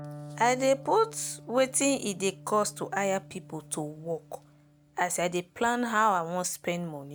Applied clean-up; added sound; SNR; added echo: none; Electric guitar; 19 dB; none.